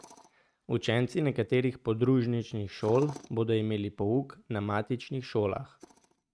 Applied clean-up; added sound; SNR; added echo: neural mask model RNNoise.